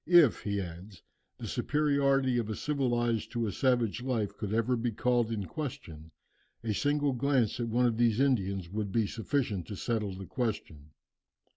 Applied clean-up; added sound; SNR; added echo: none; none; none; none.